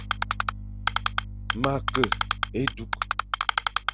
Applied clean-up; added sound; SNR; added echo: none; Typing; -4 dB; none.